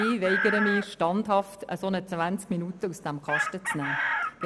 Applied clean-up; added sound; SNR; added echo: none; Chicken, rooster; 3 dB; none.